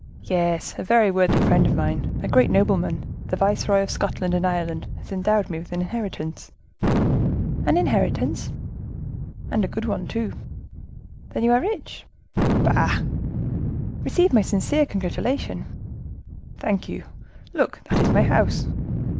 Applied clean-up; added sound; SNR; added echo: none; Thunder; 2 dB; none.